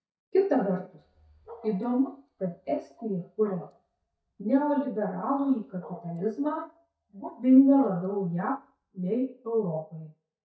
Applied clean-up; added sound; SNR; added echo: neural mask model DeepFilterNet 3.